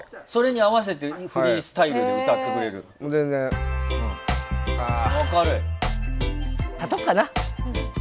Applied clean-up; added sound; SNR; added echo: none; none; none; none.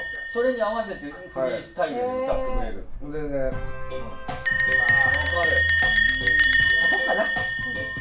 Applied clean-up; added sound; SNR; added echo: none; Bell; -5 dB; reverberation time 0.3 s.